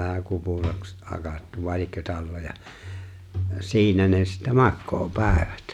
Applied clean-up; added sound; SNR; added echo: none; none; none; none.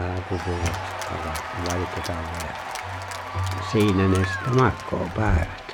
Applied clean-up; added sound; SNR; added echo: none; Applause / Cheering; 7 dB; none.